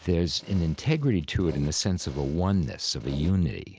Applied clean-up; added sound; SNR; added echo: none; Fart; 18 dB; none.